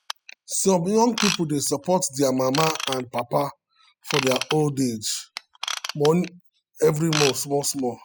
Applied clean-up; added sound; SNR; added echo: classical method spectral subtraction.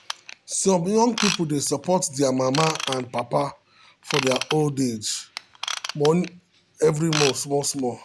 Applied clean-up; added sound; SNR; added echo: none; Ratchet, pawl / Tools; 9 dB; none.